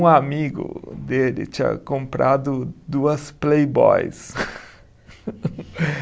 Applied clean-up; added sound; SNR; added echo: none; none; none; none.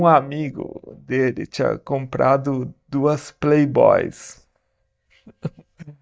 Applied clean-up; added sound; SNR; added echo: neural mask model DeepFilterNet 3.